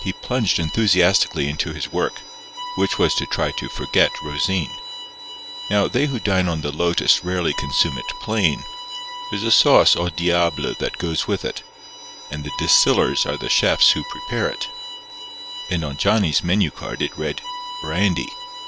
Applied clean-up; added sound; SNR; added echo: none; Bowed string instrument; 12 dB; none.